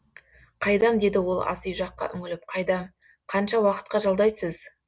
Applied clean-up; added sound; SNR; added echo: none; none; none; none.